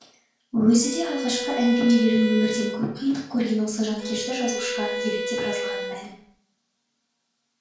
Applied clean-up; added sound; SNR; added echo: none; Bowed string instrument; 6 dB; reverberation time 0.5 s.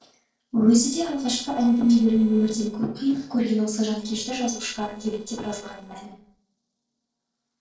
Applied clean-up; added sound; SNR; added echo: neural separator model SepFormer DNS4.